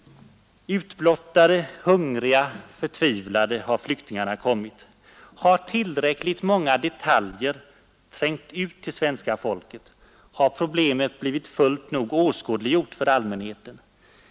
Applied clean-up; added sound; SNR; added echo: none; none; none; none.